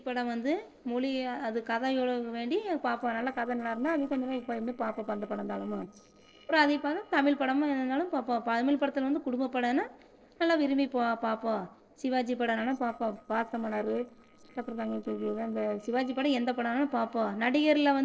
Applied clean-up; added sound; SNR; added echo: neural separator model SepFormer DNS4.